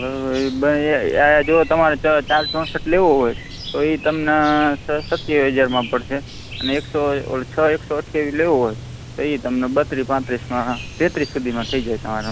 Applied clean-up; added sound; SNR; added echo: none; Chirp, tweet; 13 dB; none.